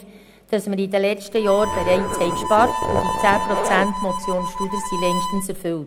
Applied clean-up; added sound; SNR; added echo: none; Harmonica + Zipper (clothing); 3 dB; none.